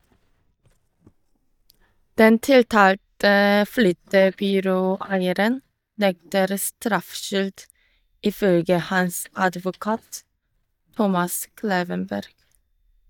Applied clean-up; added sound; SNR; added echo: neural mask model DeepFilterNet 3.